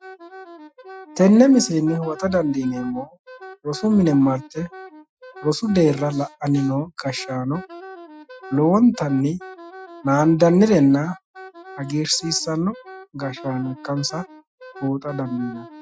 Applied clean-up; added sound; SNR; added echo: classical method Wiener filter.